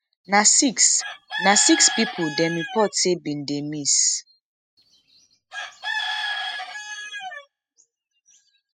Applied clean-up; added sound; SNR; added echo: classical method spectral subtraction.